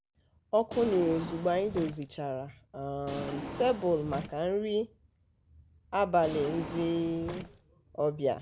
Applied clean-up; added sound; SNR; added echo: none; Drawer open or close; 11 dB; none.